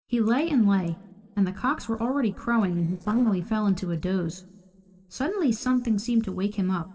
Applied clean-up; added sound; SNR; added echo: neural separator model SepFormer DNS4.